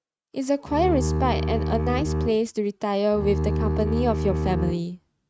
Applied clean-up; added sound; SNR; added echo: neural mask model RNNoise.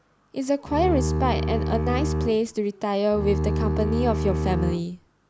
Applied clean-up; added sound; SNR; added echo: none; Bowed string instrument; 0 dB; none.